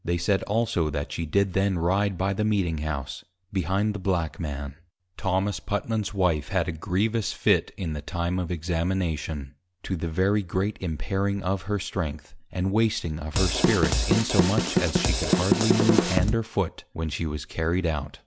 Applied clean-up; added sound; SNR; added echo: none; Drum kit; -2 dB; none.